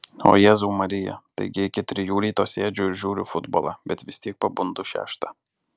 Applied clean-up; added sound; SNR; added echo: none; none; none; none.